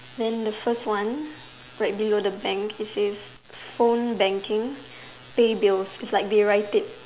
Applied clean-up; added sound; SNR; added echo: none; none; none; none.